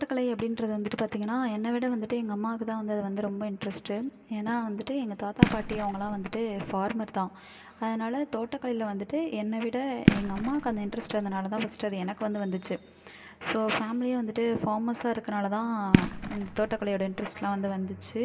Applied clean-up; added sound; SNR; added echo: none; Fireworks; -2 dB; reverberation time 2.4 s.